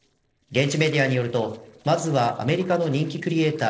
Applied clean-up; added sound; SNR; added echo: neural separator model SepFormer DNS4.